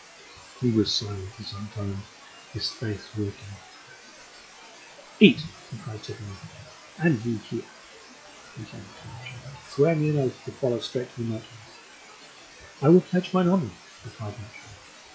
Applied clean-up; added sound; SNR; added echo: classical method WPE with log-MMSE.